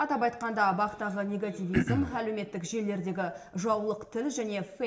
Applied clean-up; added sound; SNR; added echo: none; Cough; -2 dB; reverberation time 0.9 s.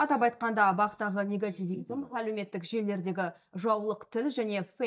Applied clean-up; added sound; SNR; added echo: neural mask model DeepFilterNet 3.